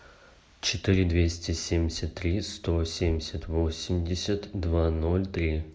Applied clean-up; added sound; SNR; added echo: none; none; none; none.